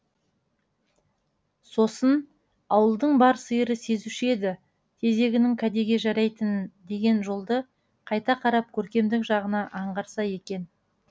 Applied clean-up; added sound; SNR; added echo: none; none; none; none.